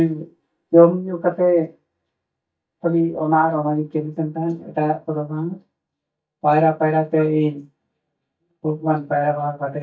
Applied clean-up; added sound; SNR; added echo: neural mask model DeepFilterNet 3.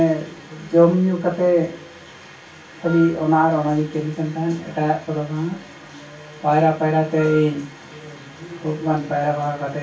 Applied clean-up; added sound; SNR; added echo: none; Wind instrument, woodwind instrument; 15 dB; reverberation time 0.2 s.